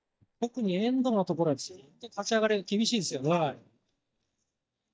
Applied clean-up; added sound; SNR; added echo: neural mask model DeepFilterNet 3.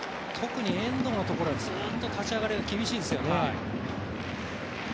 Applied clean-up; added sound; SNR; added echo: none; none; none; none.